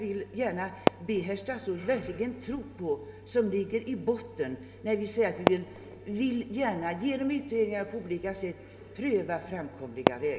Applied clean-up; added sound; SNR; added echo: none; Fireworks; 6 dB; reverberation time 2.2 s.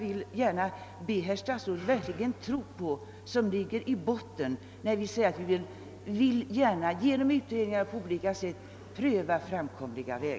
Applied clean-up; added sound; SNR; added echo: none; none; none; none.